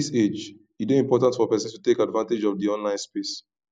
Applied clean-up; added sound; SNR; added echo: none; none; none; none.